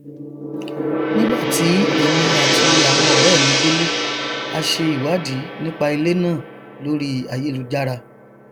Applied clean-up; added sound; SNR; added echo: none; Gong; -1 dB; none.